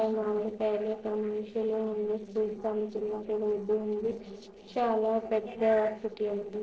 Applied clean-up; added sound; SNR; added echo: neural separator model SepFormer DNS4.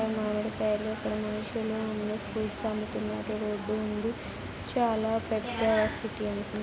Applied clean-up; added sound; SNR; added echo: none; none; none; none.